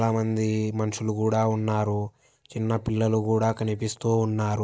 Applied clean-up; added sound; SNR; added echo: neural mask model Resemble Enhance denoiser.